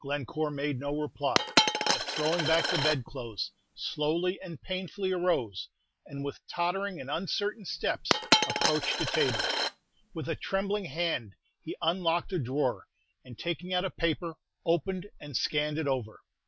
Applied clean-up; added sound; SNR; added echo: none; Coin (dropping); 0 dB; none.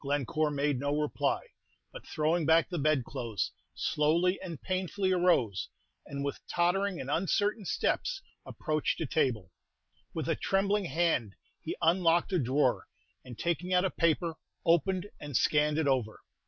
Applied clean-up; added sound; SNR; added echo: none; none; none; none.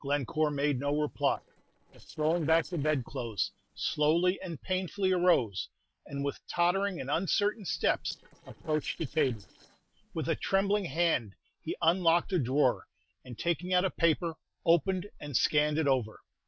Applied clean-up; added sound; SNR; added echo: neural separator model SepFormer DNS4.